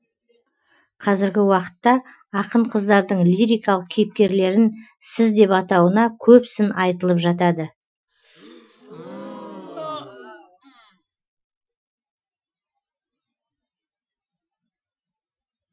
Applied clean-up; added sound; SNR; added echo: classical method Wiener filter.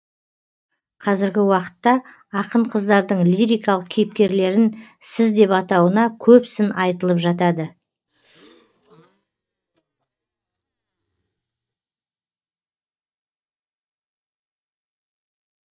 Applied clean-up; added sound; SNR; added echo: neural mask model DeepFilterNet 3.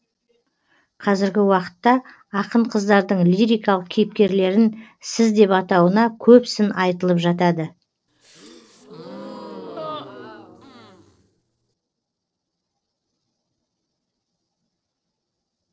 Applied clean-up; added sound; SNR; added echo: neural separator model SepFormer DNS4.